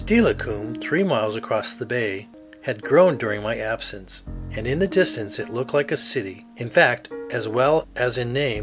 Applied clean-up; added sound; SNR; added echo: none; Piano; 14 dB; none.